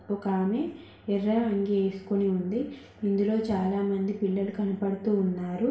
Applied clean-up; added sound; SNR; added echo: none; none; none; reverberation time 0.6 s.